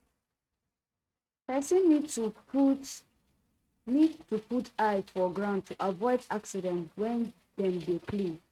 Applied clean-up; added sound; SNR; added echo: neural mask model RNNoise.